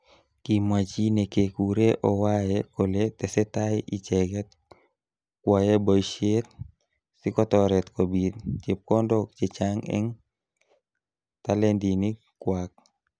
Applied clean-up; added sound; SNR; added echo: none; none; none; none.